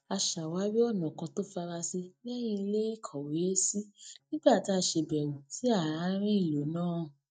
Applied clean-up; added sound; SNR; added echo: neural mask model DeepFilterNet 3.